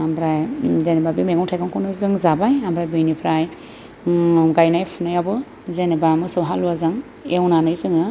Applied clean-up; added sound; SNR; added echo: none; none; none; none.